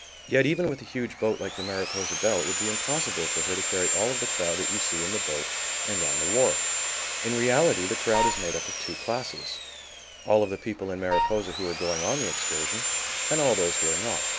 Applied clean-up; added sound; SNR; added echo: none; Wind instrument, woodwind instrument + Sawing; 0 dB; none.